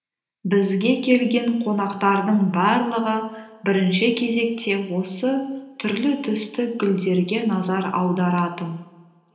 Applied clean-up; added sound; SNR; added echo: none; none; none; reverberation time 1.0 s.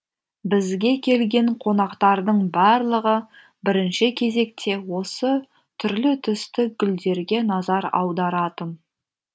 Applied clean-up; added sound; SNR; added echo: none; none; none; none.